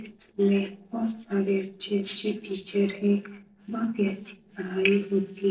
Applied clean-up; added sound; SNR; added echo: neural separator model SepFormer DNS4.